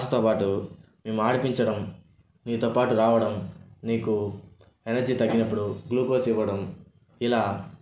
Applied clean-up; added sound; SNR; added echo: none; none; none; none.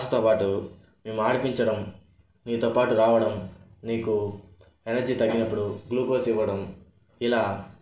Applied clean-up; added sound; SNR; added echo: none; none; none; reverberation time 0.2 s.